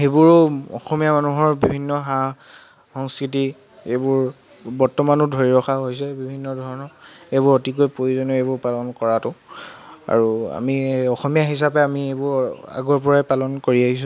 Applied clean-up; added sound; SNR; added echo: none; none; none; none.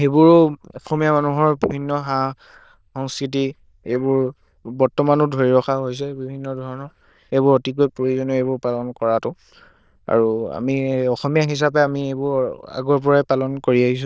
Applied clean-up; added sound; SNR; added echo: neural diffusion model UNIVERSE++.